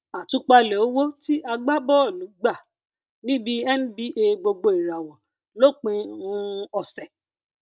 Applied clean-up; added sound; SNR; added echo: none; none; none; none.